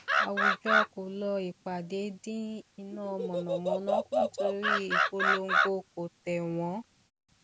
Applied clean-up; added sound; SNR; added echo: none; Animal; -4 dB; none.